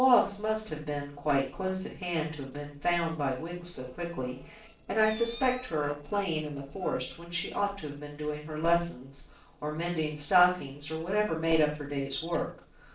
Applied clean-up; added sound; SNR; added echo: neural separator model SepFormer DNS4.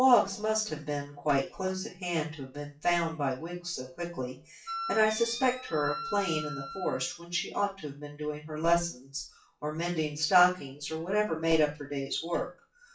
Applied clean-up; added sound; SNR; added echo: classical method WPE with log-MMSE.